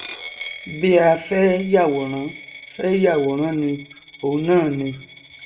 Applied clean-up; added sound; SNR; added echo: none; Coin (dropping); 16 dB; reverberation time 0.3 s.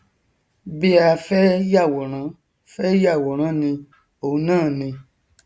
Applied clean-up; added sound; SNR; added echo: none; none; none; none.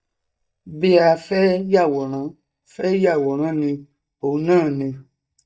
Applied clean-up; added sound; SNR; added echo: neural mask model DeepFilterNet 3.